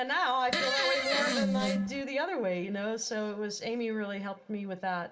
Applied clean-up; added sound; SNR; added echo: none; Fart; -2 dB; reverberation time 0.2 s.